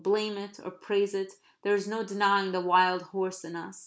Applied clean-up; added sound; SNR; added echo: none; none; none; none.